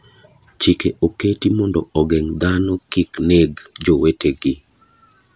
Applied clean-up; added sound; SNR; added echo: none; none; none; none.